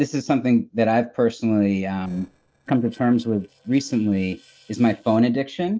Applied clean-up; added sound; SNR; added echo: neural separator model SepFormer DNS4.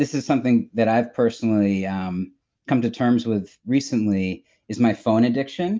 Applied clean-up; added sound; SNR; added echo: none; none; none; none.